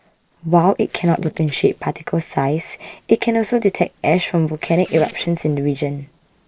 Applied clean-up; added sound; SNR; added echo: neural separator model SepFormer DNS4.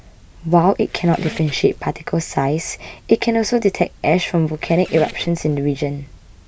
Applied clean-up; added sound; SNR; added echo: none; Squeak; 17 dB; none.